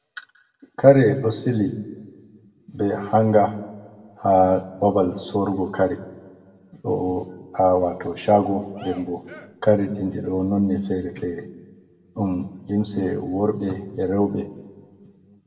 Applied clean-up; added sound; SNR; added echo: none; Cheering; 18 dB; reverberation time 1.1 s.